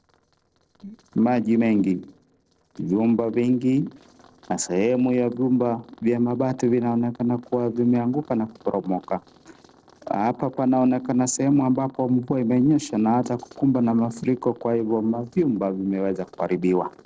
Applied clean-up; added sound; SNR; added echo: neural separator model SepFormer DNS4.